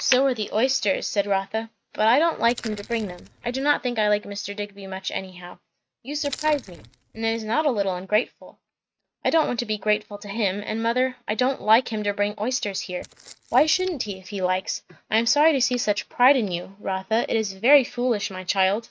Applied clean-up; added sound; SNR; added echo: neural mask model RNNoise.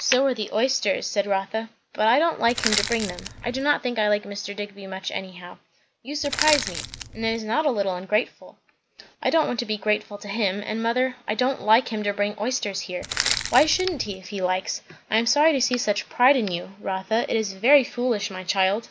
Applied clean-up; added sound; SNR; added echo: none; Crushing; 4 dB; none.